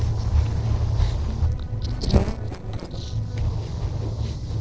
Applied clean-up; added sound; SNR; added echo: neural separator model SepFormer DNS4.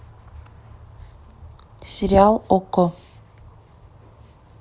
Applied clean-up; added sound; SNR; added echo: none; none; none; none.